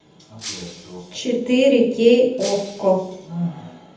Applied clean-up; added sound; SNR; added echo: none; Shatter; 19 dB; reverberation time 0.8 s.